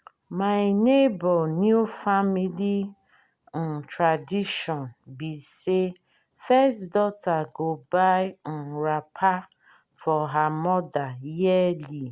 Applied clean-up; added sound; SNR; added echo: none; none; none; none.